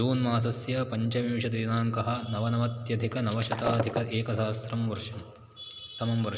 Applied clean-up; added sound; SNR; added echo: none; Shatter; 6 dB; none.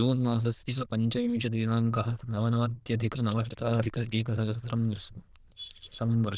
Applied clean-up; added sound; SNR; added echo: neural diffusion model UNIVERSE++.